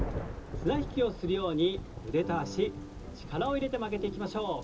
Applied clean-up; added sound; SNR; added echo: none; Thunder; 8 dB; reverberation time 0.2 s.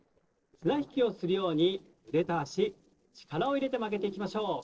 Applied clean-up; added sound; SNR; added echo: neural separator model SepFormer DNS4.